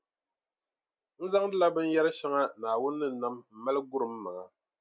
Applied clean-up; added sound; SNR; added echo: none; none; none; none.